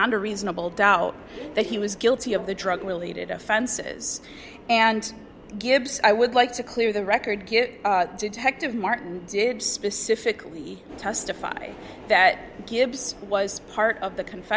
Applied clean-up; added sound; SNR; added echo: none; Subway, metro, underground; 18 dB; none.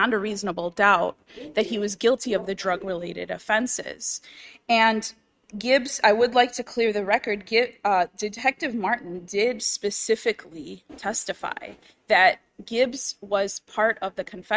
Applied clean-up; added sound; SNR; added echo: neural mask model RNNoise.